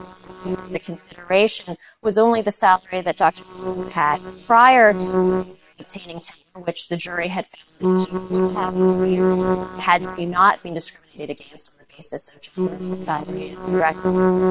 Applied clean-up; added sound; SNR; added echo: neural separator model SepFormer WHAM!.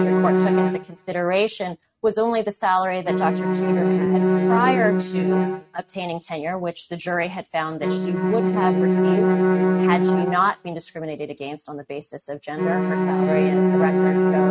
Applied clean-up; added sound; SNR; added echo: neural mask model RNNoise.